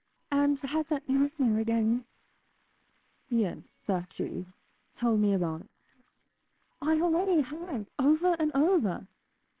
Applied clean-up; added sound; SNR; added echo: neural separator model SepFormer WHAMR!.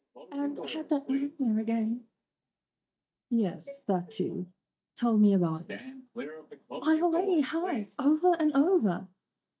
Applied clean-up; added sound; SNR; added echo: neural mask model DeepFilterNet 3.